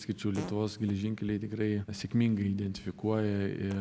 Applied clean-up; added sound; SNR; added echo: none; Fart; 19 dB; none.